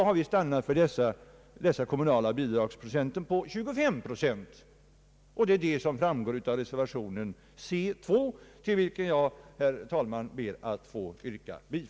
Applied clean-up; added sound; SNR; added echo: none; none; none; none.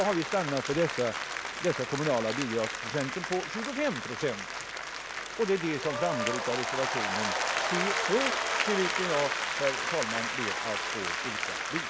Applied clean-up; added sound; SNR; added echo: none; Applause; 0 dB; none.